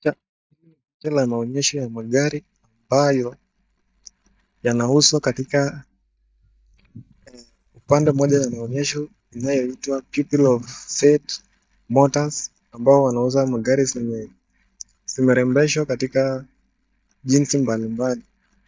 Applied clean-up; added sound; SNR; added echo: neural mask model DeepFilterNet 3.